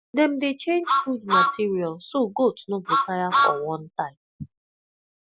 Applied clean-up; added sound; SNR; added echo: none; Truck; -1 dB; none.